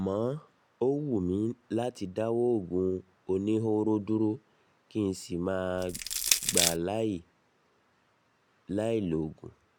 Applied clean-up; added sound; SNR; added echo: none; Crushing; -2 dB; none.